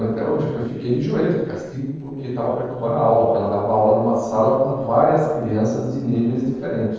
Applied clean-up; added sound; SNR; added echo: neural separator model SepFormer DNS4.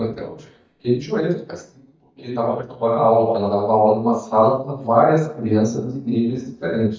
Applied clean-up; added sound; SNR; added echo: neural mask model DeepFilterNet 3.